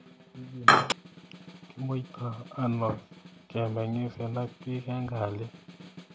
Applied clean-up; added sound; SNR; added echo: none; Snare drum; 19 dB; none.